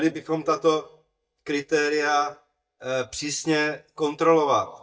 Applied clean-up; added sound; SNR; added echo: neural mask model DeepFilterNet 3.